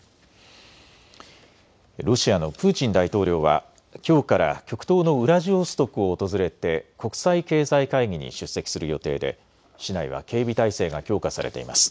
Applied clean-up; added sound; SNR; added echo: none; none; none; none.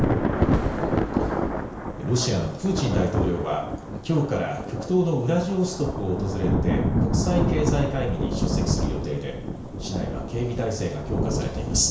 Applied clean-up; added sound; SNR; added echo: none; Thunder / Rain; -1 dB; reverberation time 0.5 s.